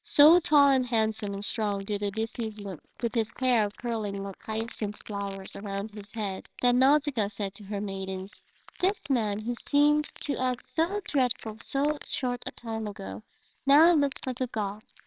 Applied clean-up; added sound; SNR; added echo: neural separator model SepFormer WHAMR!.